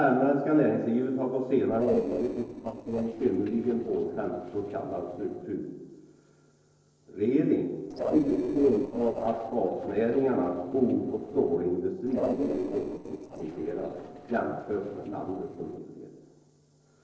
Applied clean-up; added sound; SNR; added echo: neural separator model SepFormer DNS4.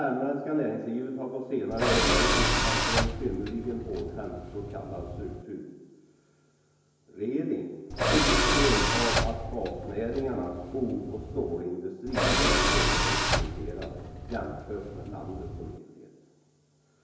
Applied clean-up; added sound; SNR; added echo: none; Tools; -5 dB; reverberation time 1.0 s.